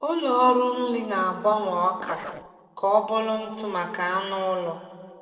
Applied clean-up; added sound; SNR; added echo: neural separator model SepFormer DNS4.